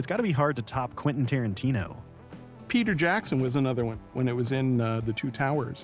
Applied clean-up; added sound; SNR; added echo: none; none; none; none.